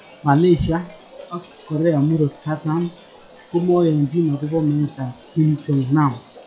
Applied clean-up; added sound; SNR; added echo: classical method log-MMSE.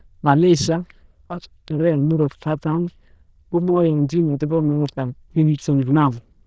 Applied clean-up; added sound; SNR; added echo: neural diffusion model UNIVERSE++.